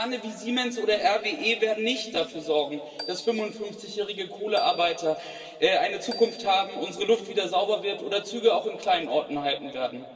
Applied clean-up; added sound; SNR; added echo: none; Marimba, xylophone; 17 dB; reverberation time 2.4 s.